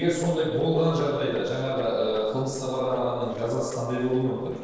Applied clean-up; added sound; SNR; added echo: neural separator model SepFormer DNS4.